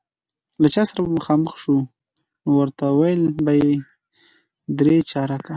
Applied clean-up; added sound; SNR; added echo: none; none; none; none.